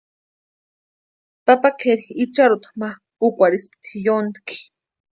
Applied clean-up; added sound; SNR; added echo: none; none; none; none.